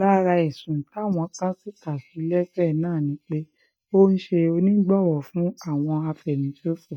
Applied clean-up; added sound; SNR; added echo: neural mask model DeepFilterNet 3.